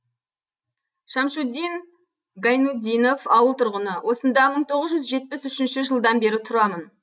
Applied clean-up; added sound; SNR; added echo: none; none; none; none.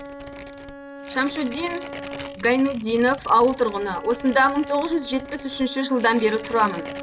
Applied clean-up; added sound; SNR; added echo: none; Tearing + Bowed string instrument; 13 dB; none.